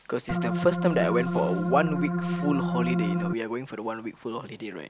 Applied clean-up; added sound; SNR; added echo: none; Organ; -1 dB; none.